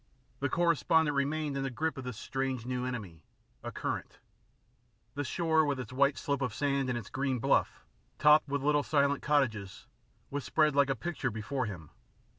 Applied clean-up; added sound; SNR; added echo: none; none; none; none.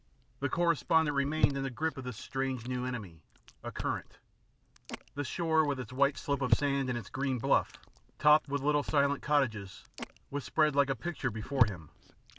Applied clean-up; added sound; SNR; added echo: none; Chewing, mastication; 7 dB; none.